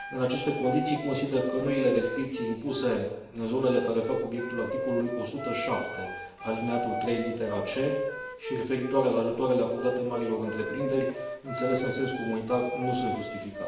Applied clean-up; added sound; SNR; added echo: none; Wind instrument, woodwind instrument; 7 dB; reverberation time 0.9 s.